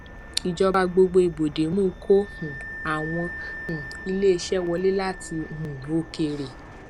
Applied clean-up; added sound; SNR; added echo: none; Fixed-wing aircraft, airplane + Wind instrument, woodwind instrument; 14 dB; none.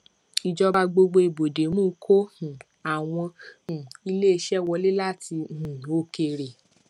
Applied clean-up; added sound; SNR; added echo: none; none; none; none.